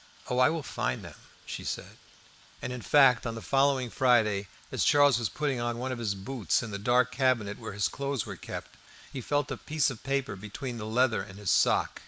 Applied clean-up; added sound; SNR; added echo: neural mask model Resemble Enhance denoiser.